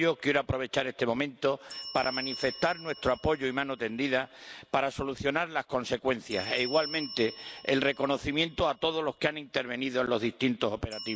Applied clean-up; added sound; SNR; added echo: none; Bell; 16 dB; none.